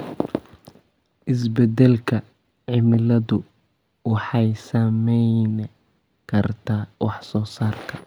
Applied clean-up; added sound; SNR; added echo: none; none; none; none.